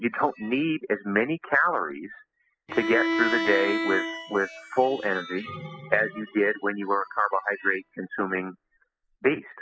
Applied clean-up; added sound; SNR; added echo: classical method spectral subtraction.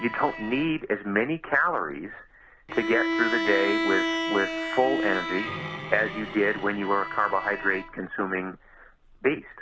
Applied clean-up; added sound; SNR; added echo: none; Bowed string instrument; 5 dB; none.